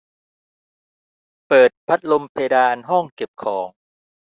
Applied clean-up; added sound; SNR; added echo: none; none; none; none.